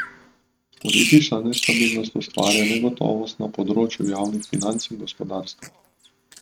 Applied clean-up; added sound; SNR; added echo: neural mask model RNNoise.